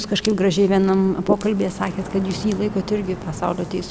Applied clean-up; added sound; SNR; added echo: none; Ocean; 12 dB; none.